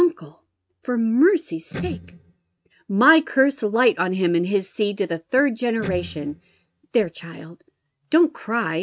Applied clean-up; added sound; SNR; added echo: neural mask model RNNoise.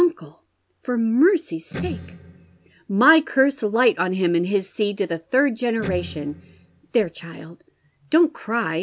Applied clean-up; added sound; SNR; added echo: none; Electric guitar; 12 dB; none.